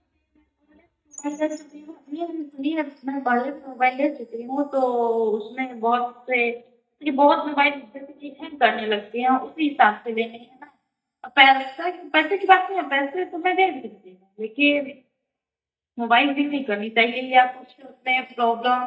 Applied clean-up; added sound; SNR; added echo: neural mask model DeepFilterNet 3.